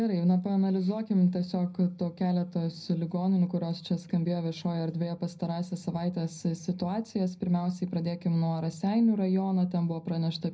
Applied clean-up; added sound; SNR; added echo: none; none; none; reverberation time 0.4 s.